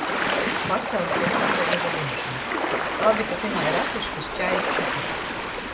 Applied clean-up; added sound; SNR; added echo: none; Ocean; -4 dB; none.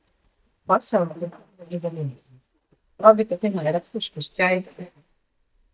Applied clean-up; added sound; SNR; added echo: neural mask model DeepFilterNet 3.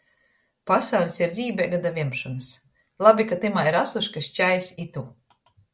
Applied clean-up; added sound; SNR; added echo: none; none; none; none.